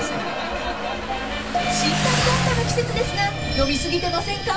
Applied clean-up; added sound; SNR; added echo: none; Motorcycle; 2 dB; reverberation time 0.2 s.